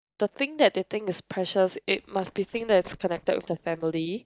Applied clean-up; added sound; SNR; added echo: neural mask model DeepFilterNet 3.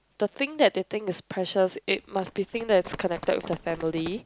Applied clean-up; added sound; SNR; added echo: none; Run; 16 dB; none.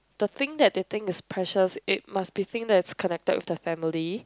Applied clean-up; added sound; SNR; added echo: none; none; none; none.